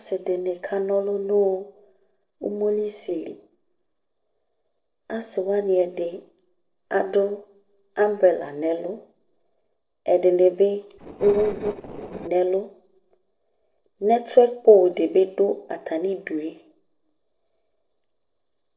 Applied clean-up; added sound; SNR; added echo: neural separator model SepFormer DNS4.